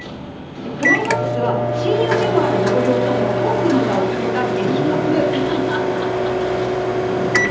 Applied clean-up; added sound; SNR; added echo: none; Microwave oven; -2 dB; reverberation time 0.9 s.